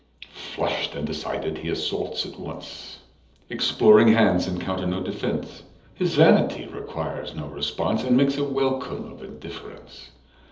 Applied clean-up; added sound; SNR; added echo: none; none; none; reverberation time 1.2 s.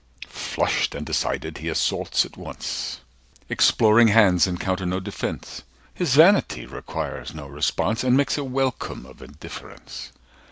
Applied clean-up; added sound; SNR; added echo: none; none; none; none.